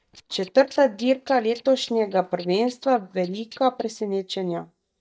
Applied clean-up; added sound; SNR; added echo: neural mask model DeepFilterNet 3.